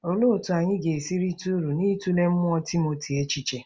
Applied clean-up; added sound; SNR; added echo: none; none; none; none.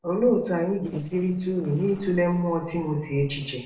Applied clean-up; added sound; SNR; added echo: neural separator model SepFormer DNS4.